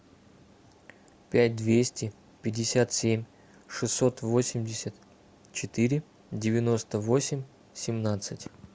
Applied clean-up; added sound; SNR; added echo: none; none; none; none.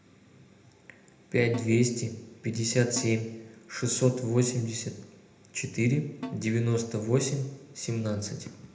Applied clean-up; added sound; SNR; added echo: none; Snare drum; 16 dB; reverberation time 0.7 s.